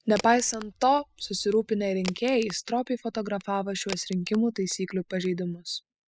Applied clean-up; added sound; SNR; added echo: classical method spectral subtraction.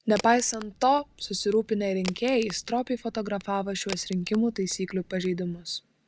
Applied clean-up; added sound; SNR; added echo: none; Crack; 18 dB; none.